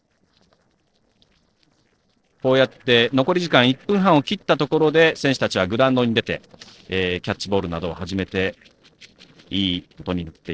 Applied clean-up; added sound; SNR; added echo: neural separator model SepFormer DNS4.